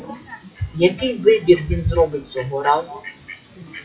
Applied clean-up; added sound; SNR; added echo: classical method WPE with log-MMSE.